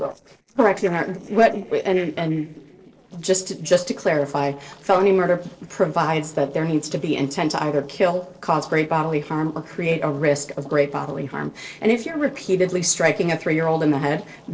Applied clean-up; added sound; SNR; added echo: neural separator model SepFormer DNS4.